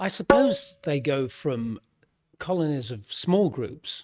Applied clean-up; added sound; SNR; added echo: neural mask model RNNoise.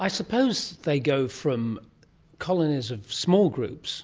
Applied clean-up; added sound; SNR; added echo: none; none; none; none.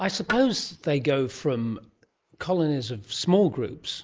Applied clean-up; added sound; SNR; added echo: neural mask model Resemble Enhance denoiser.